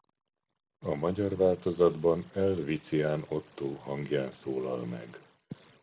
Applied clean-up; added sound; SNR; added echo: none; none; none; none.